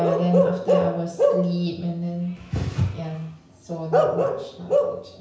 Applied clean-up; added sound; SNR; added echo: none; Bark / Livestock, farm animals, working animals; -2 dB; reverberation time 0.5 s.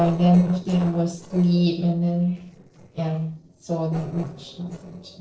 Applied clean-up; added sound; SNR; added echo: neural separator model SepFormer DNS4.